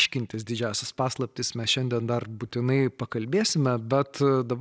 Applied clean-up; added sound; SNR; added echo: none; none; none; none.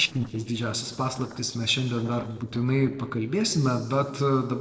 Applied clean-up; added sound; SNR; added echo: neural separator model SepFormer DNS4.